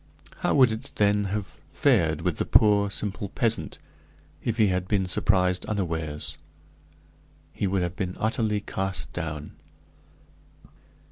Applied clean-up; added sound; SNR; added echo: none; none; none; none.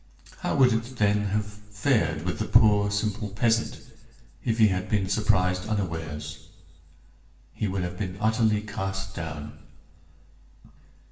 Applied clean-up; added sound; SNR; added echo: none; none; none; reverberation time 0.9 s.